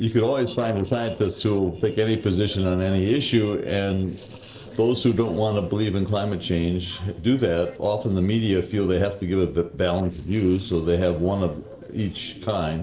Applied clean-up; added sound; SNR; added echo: neural separator model SepFormer DNS4.